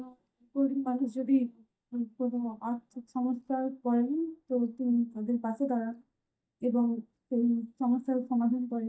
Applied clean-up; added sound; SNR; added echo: neural mask model DeepFilterNet 3.